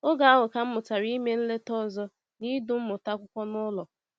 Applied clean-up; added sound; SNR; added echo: none; none; none; none.